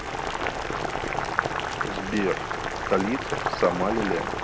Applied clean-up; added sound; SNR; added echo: none; Boiling; -1 dB; none.